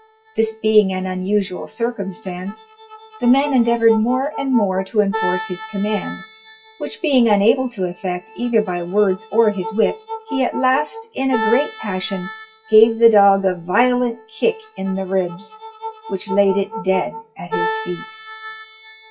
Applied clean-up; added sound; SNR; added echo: classical method WPE with log-MMSE.